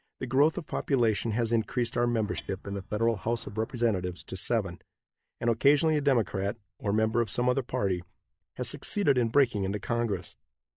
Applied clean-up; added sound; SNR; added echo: neural mask model DeepFilterNet 3.